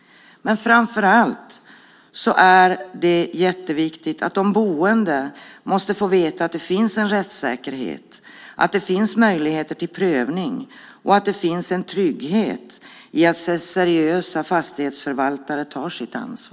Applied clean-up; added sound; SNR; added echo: none; none; none; none.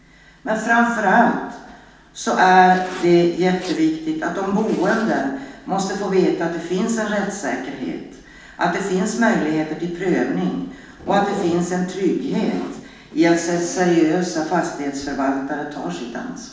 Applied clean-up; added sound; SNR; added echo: none; Zipper (clothing); 20 dB; reverberation time 0.9 s.